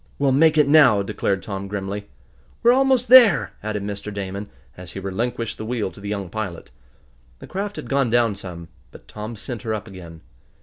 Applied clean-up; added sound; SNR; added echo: none; none; none; none.